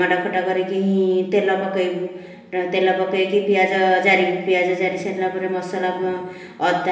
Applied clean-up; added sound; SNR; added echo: none; none; none; reverberation time 1.0 s.